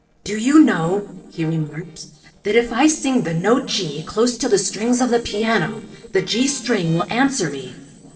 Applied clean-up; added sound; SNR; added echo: neural separator model SepFormer DNS4.